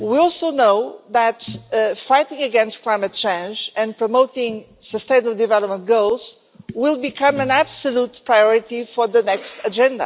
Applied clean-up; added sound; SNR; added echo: none; none; none; none.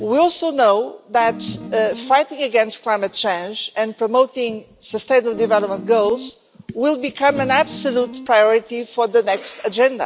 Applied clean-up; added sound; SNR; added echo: none; Guitar; 14 dB; none.